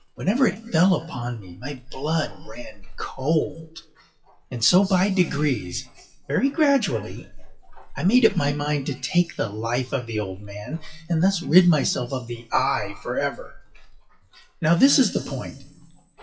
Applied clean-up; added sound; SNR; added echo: classical method WPE with log-MMSE.